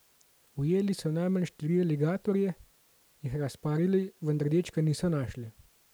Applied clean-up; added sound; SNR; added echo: none; none; none; none.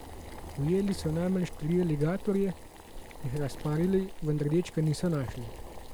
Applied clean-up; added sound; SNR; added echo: none; Boiling; 11 dB; none.